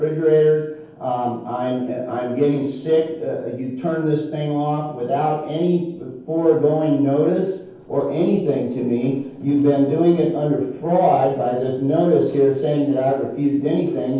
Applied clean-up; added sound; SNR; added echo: none; none; none; reverberation time 0.9 s.